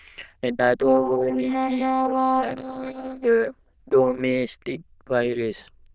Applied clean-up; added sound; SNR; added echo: neural diffusion model UNIVERSE++.